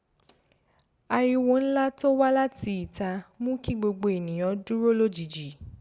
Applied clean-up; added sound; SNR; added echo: none; none; none; none.